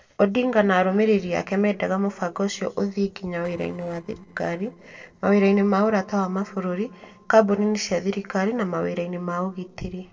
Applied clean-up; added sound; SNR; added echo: neural separator model SepFormer DNS4.